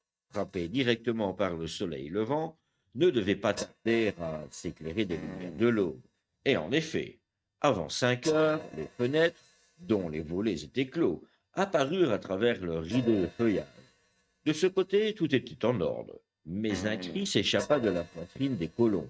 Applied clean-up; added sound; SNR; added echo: neural mask model RNNoise.